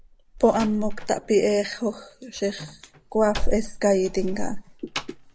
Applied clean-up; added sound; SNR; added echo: none; Slam; 5 dB; none.